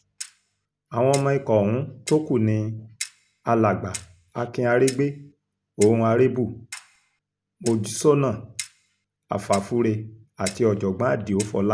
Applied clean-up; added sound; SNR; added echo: none; Clock; 18 dB; none.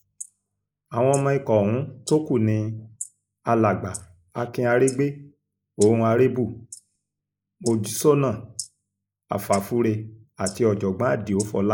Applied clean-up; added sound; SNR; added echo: neural mask model Resemble Enhance denoiser.